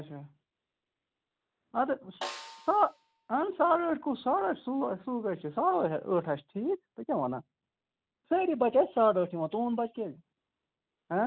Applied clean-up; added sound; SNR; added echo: none; Snare drum; 16 dB; none.